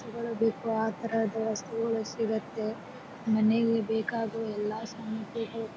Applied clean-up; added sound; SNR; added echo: none; Traffic noise, roadway noise; 14 dB; none.